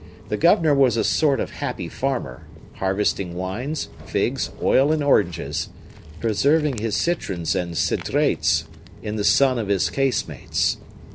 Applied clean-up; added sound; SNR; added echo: none; Walk, footsteps; 17 dB; none.